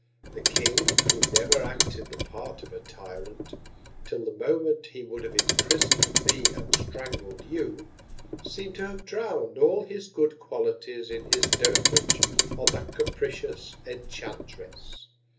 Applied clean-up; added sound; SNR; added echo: none; Clock; -4 dB; reverberation time 0.3 s.